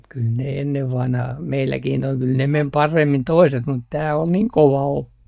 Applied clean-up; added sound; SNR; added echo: neural mask model DeepFilterNet 3.